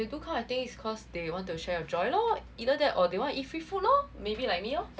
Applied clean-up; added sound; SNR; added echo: none; none; none; none.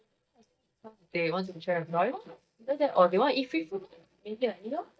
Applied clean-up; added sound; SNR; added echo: neural mask model DeepFilterNet 3.